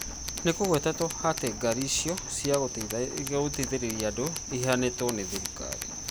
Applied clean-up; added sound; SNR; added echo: none; Tools; 11 dB; none.